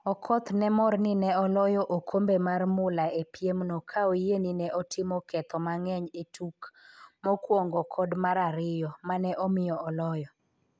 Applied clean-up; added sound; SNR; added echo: none; none; none; none.